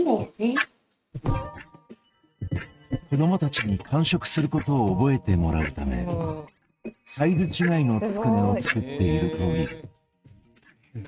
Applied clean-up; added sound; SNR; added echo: neural mask model RNNoise.